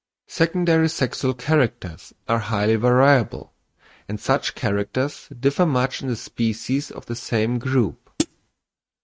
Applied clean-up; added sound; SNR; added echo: neural mask model RNNoise.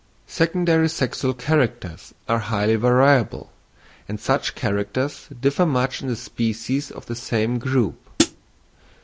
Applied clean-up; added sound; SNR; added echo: none; Hi-hat; -1 dB; none.